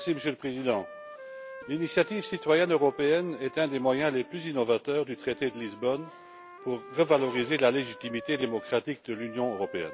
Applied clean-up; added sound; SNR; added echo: none; Wind instrument, woodwind instrument; 17 dB; none.